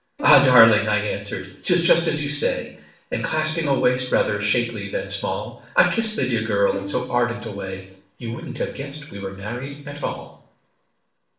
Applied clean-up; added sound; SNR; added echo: neural separator model SepFormer DNS4.